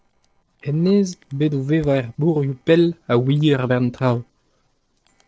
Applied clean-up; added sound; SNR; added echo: neural separator model SepFormer DNS4.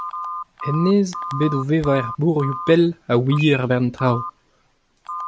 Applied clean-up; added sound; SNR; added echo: none; Telephone; 11 dB; none.